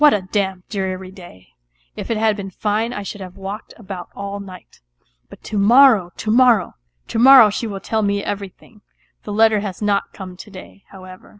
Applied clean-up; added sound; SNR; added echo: none; none; none; none.